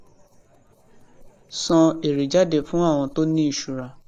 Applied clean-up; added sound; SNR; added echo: neural mask model Resemble Enhance denoiser.